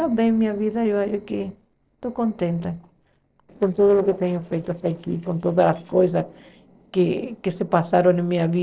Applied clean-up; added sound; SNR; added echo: neural separator model SepFormer DNS4.